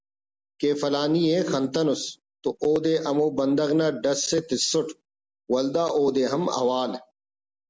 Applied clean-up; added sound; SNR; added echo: none; none; none; none.